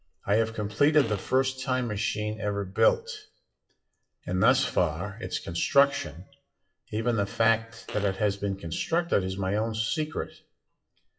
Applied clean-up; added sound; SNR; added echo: classical method WPE with log-MMSE.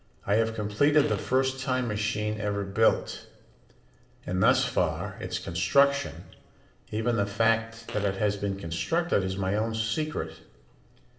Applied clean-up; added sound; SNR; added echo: none; Fart; 18 dB; reverberation time 0.6 s.